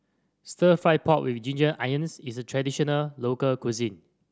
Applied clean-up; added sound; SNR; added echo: none; none; none; none.